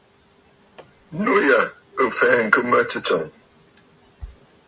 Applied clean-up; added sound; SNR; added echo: none; none; none; none.